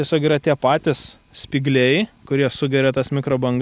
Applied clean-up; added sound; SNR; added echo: none; none; none; none.